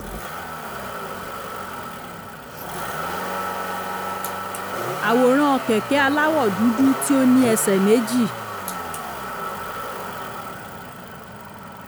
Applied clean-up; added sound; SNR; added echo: none; Motor vehicle (road); 6 dB; none.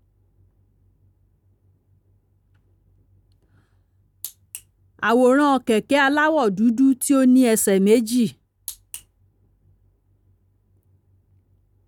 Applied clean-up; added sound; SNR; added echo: none; none; none; none.